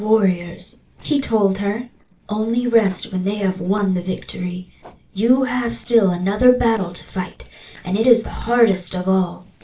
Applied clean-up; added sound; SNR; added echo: neural separator model SepFormer DNS4.